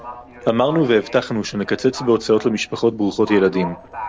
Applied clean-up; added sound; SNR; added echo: none; Livestock, farm animals, working animals; 16 dB; none.